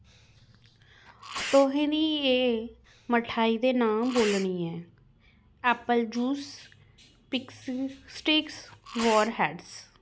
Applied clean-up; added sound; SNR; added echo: none; Sneeze; 13 dB; none.